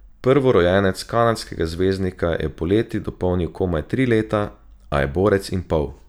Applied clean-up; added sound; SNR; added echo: none; none; none; none.